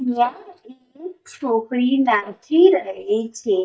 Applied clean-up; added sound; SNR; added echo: neural mask model DeepFilterNet 3.